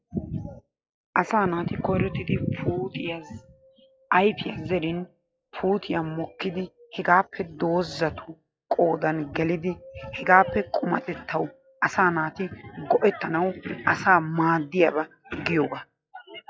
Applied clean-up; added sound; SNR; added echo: classical method log-MMSE.